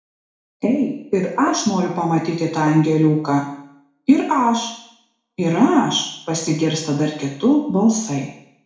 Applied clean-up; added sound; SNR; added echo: none; Tap; 16 dB; reverberation time 0.6 s.